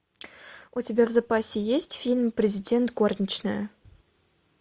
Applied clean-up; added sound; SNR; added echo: none; none; none; none.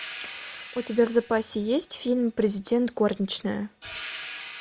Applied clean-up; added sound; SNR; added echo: none; Hi-hat; 13 dB; none.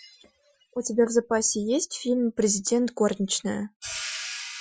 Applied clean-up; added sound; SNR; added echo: classical method Wiener filter.